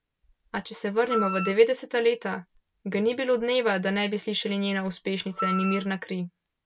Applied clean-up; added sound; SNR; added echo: none; Wind instrument, woodwind instrument; 5 dB; none.